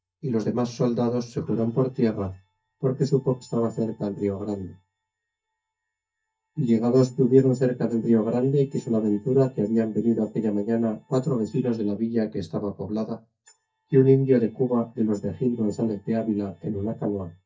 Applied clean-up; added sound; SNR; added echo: neural mask model DeepFilterNet 3.